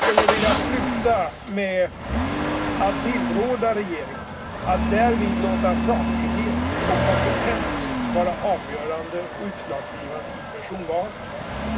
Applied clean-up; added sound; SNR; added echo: none; Engine starting / Accelerating, revving, vroom / Motor vehicle (road); -2 dB; reverberation time 0.2 s.